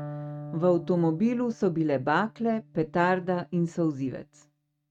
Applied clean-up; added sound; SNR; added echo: neural mask model RNNoise.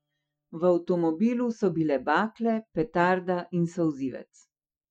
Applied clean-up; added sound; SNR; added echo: classical method Wiener filter.